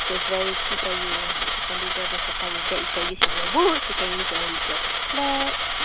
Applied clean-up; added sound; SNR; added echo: none; Coin (dropping); -4 dB; none.